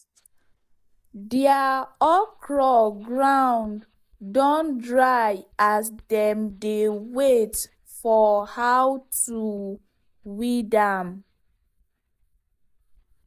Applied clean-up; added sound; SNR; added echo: neural mask model DeepFilterNet 3.